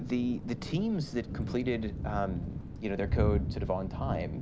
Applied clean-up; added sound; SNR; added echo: none; Thunder / Rain; 2 dB; none.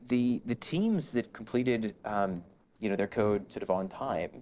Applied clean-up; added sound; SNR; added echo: neural separator model SepFormer DNS4.